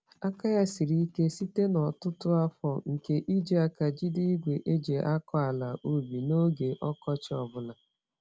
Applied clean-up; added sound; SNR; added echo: none; none; none; none.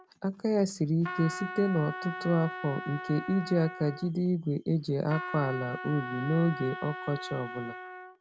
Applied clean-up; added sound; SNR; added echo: none; Trumpet; 11 dB; none.